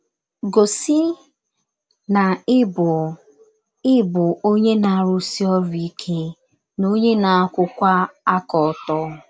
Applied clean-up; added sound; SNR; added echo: none; none; none; none.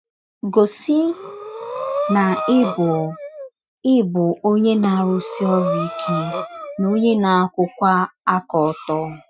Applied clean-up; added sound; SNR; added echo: classical method Wiener filter.